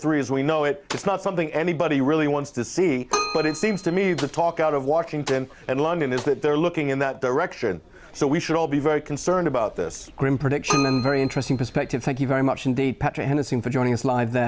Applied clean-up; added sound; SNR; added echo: none; Keyboard (musical); 12 dB; none.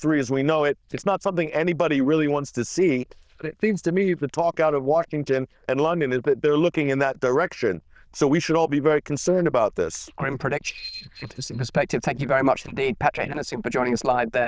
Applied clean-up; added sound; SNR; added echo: neural diffusion model UNIVERSE++.